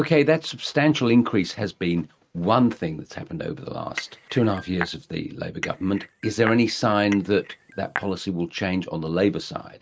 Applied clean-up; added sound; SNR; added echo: neural mask model RNNoise.